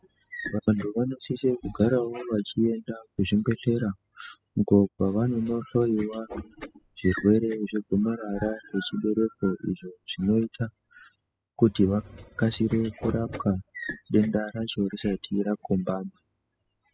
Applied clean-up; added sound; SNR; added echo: classical method spectral subtraction.